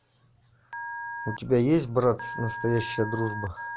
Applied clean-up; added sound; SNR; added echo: none; Telephone; 10 dB; none.